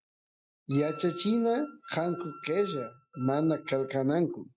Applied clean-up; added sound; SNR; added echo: neural mask model RNNoise.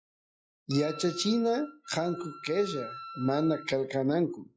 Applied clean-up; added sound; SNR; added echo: classical method log-MMSE.